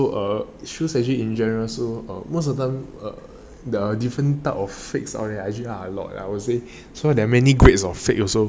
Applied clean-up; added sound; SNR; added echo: none; none; none; none.